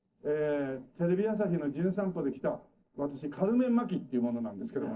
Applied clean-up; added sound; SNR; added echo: neural separator model SepFormer DNS4.